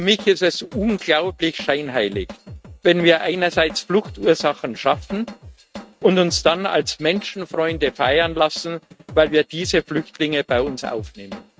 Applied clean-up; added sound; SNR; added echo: neural mask model RNNoise.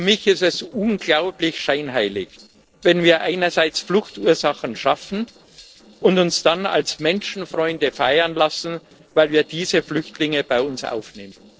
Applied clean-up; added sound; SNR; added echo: neural separator model SepFormer DNS4.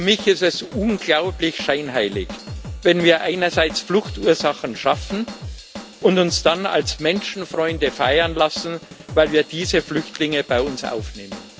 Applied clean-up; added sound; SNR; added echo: none; Drum / Drum kit; 14 dB; none.